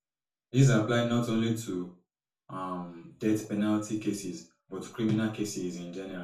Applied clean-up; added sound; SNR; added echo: none; none; none; reverberation time 0.3 s.